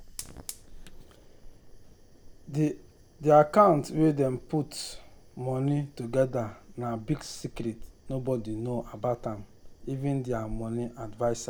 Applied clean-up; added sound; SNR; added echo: none; Fire; 16 dB; none.